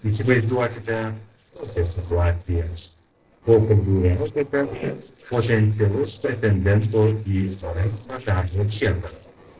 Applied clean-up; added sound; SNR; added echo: neural separator model SepFormer DNS4.